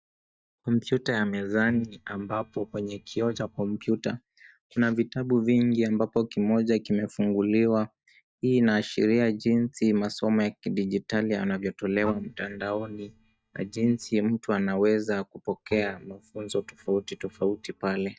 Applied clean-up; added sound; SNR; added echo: neural mask model DeepFilterNet 3.